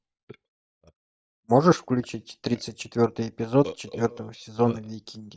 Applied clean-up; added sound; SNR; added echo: neural mask model DeepFilterNet 3.